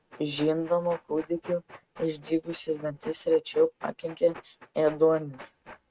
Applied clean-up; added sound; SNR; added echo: neural mask model RNNoise.